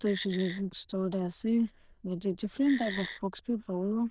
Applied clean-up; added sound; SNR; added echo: neural diffusion model UNIVERSE++.